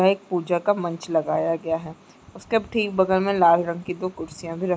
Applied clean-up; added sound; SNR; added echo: none; none; none; none.